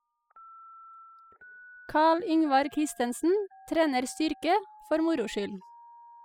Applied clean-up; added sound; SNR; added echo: classical method spectral subtraction.